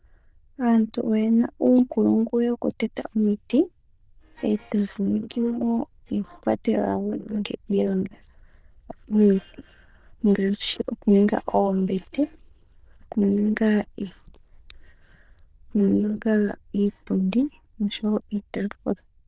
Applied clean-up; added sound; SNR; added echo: neural diffusion model UNIVERSE++.